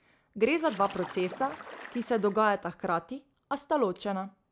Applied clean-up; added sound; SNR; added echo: none; Splash, splatter; 15 dB; none.